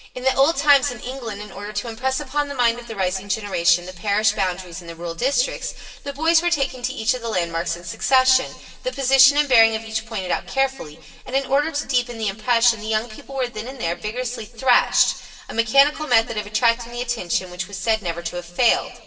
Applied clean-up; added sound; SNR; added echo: none; none; none; reverberation time 1.3 s.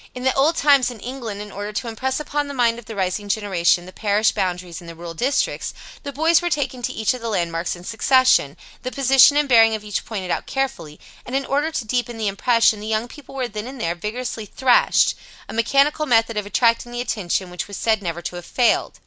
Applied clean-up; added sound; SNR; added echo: none; none; none; none.